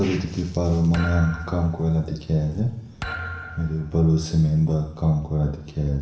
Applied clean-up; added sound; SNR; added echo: none; Thump, thud; 14 dB; reverberation time 0.8 s.